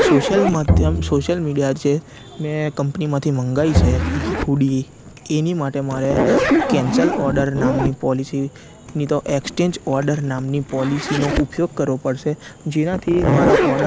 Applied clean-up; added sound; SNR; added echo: none; Zipper (clothing) + Bowed string instrument; 1 dB; none.